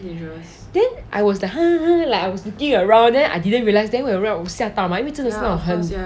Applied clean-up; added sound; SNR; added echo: none; none; none; none.